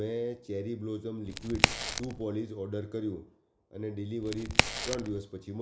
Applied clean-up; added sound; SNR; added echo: none; Crack; -5 dB; none.